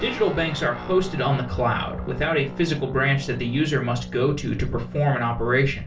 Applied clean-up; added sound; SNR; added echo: none; Guitar; 13 dB; reverberation time 0.2 s.